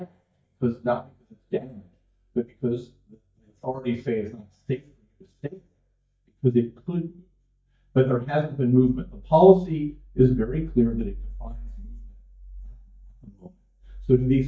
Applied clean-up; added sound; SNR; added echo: neural mask model DeepFilterNet 3.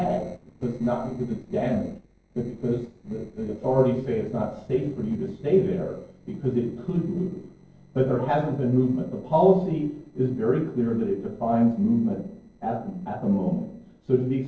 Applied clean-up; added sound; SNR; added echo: neural separator model SepFormer DNS4.